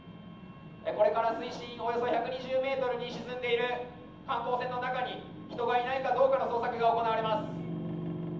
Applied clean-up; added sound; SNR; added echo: none; none; none; reverberation time 0.8 s.